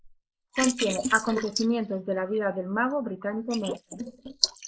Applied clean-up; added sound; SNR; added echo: neural mask model Resemble Enhance denoiser.